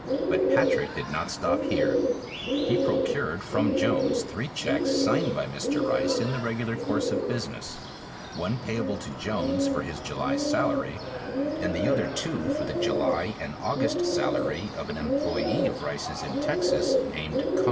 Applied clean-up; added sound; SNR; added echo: none; Bird; -4 dB; reverberation time 1.5 s.